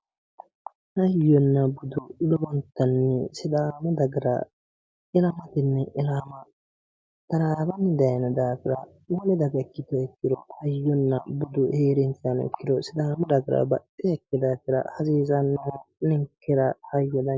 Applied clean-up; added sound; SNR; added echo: none; none; none; none.